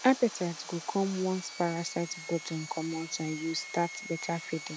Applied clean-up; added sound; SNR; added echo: none; Sawing; 12 dB; none.